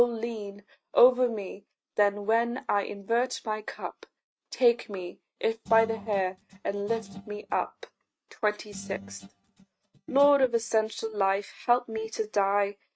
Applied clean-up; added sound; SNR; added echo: neural mask model RNNoise.